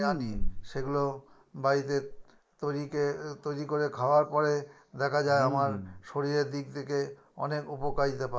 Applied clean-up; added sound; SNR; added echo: neural mask model Resemble Enhance denoiser.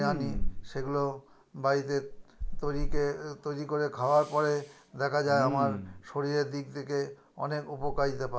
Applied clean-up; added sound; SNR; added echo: none; Respiratory sounds; 4 dB; none.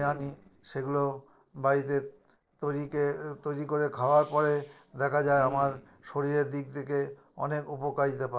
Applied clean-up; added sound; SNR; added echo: neural separator model SepFormer DNS4.